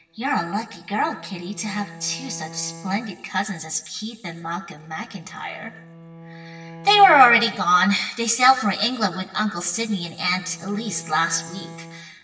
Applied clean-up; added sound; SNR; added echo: none; Bowed string instrument; 20 dB; reverberation time 1.4 s.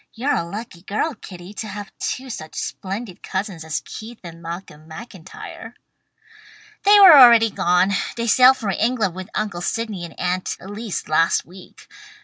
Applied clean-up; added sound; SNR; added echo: none; none; none; none.